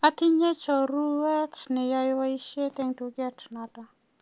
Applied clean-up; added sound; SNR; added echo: none; none; none; none.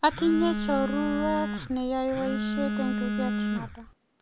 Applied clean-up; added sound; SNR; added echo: none; Telephone; 2 dB; none.